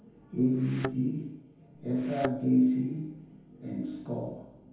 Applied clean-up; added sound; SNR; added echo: none; Thump, thud; 10 dB; reverberation time 1.0 s.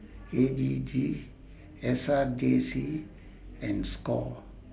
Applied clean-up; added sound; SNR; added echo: none; none; none; none.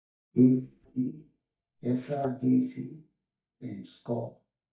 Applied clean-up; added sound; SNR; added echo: neural mask model DeepFilterNet 3.